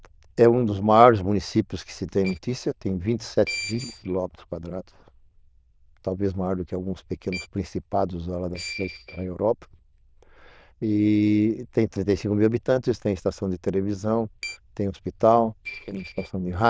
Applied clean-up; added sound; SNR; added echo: neural diffusion model UNIVERSE++.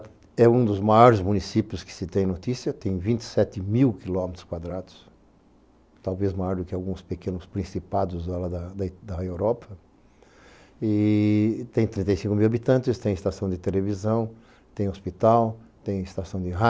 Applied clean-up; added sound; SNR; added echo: none; none; none; none.